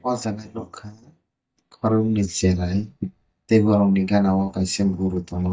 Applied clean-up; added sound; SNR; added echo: neural mask model DeepFilterNet 3.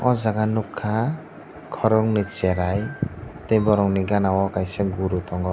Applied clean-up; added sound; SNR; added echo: none; none; none; none.